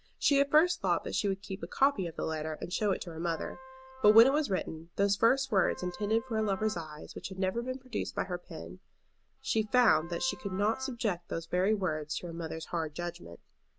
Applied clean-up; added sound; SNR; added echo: none; Wind instrument, woodwind instrument; 18 dB; none.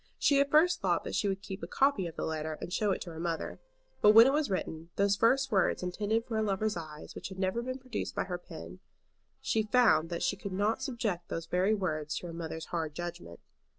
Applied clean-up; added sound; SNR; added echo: neural separator model SepFormer DNS4.